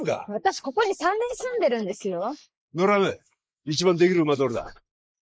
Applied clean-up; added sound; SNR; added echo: neural mask model Resemble Enhance denoiser.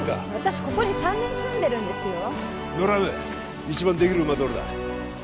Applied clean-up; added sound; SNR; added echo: none; none; none; none.